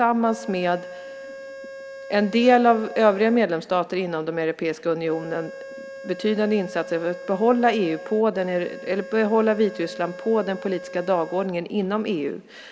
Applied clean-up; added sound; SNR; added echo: none; Organ; 15 dB; none.